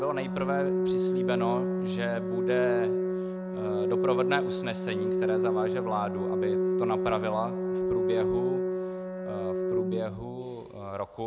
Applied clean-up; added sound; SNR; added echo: none; Organ; -5 dB; none.